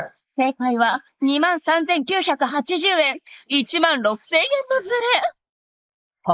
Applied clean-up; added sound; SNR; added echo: neural mask model Resemble Enhance denoiser.